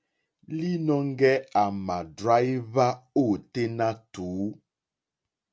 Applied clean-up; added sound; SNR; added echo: none; none; none; none.